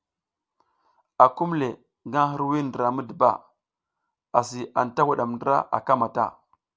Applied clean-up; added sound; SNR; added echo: none; none; none; none.